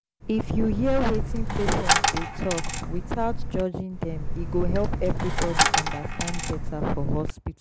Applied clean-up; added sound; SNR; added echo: none; Coin (dropping); -3 dB; none.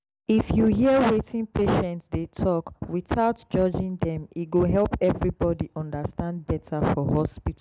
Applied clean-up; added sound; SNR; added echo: none; none; none; none.